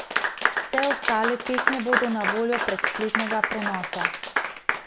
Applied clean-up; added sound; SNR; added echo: none; Applause / Clapping; -2 dB; none.